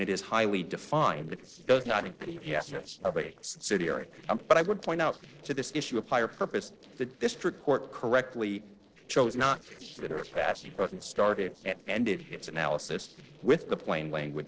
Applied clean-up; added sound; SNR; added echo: neural separator model SepFormer DNS4.